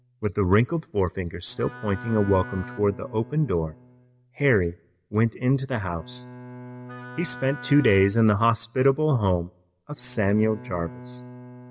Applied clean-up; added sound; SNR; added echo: none; Wind instrument, woodwind instrument + Bowed string instrument; 18 dB; none.